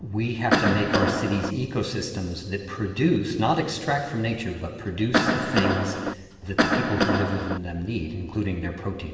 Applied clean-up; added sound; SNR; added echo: none; Cough; -2 dB; reverberation time 1.6 s.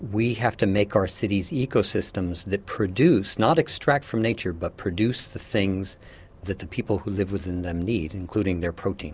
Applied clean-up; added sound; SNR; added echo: none; none; none; none.